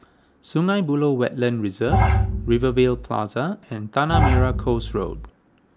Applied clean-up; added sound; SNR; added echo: none; Bowed string instrument; -2 dB; none.